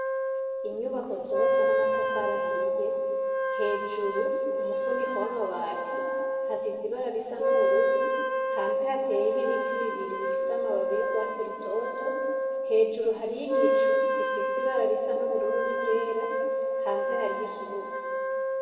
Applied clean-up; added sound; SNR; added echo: none; Wind instrument, woodwind instrument; -4 dB; reverberation time 2.1 s.